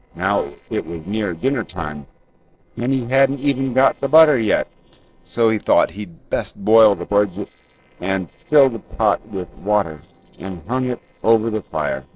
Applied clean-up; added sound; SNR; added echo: neural separator model SepFormer DNS4.